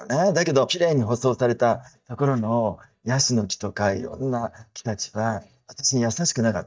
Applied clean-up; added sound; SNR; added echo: neural mask model DeepFilterNet 3.